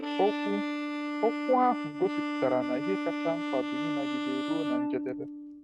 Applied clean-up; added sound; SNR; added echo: neural mask model RNNoise.